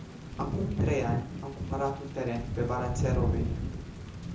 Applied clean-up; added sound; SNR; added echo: none; Thunder / Rain; -2 dB; reverberation time 0.7 s.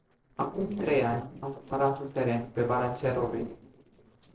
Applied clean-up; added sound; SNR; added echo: neural separator model SepFormer DNS4.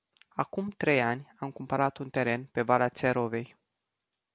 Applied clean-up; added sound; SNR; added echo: none; none; none; none.